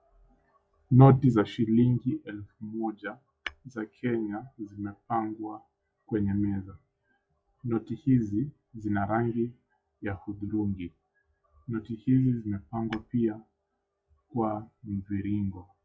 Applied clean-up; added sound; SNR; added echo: classical method log-MMSE.